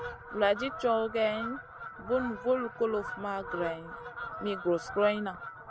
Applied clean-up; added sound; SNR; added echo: none; Fowl; 9 dB; none.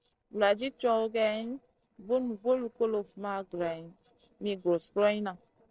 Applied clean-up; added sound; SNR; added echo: neural separator model SepFormer DNS4.